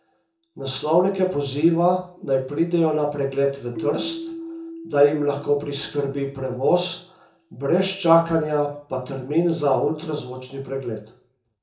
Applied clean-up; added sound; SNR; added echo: none; Keyboard (musical); 18 dB; reverberation time 0.6 s.